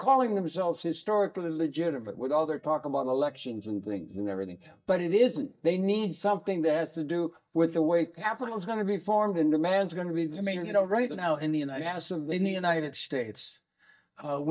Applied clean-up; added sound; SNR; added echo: neural mask model DeepFilterNet 3.